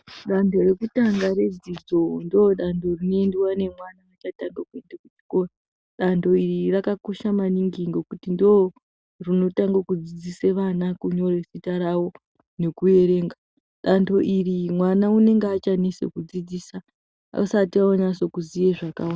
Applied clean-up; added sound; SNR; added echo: none; none; none; none.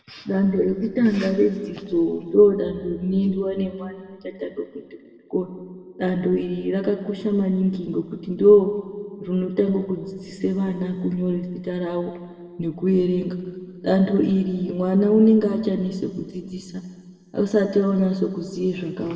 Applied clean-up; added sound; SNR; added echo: none; none; none; reverberation time 1.8 s.